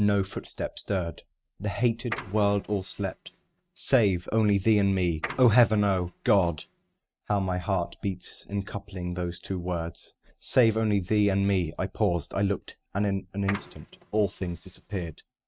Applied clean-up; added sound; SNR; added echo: neural mask model RNNoise.